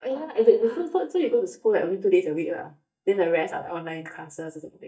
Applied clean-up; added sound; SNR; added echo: neural mask model DeepFilterNet 3.